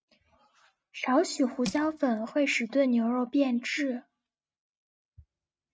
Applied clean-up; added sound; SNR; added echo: neural mask model RNNoise.